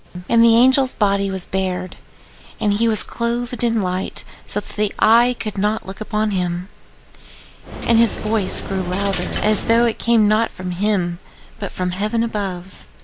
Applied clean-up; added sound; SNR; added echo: none; Coin (dropping); 7 dB; none.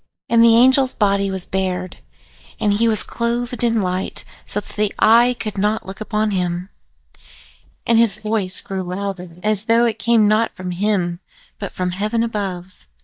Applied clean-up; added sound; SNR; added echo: neural mask model DeepFilterNet 3.